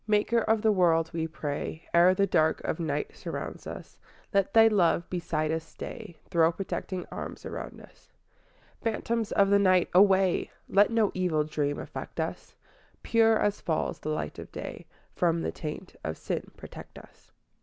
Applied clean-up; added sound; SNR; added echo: none; none; none; none.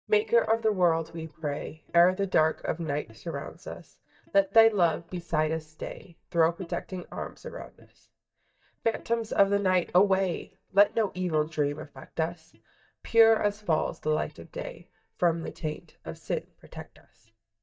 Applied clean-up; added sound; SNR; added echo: neural mask model DeepFilterNet 3.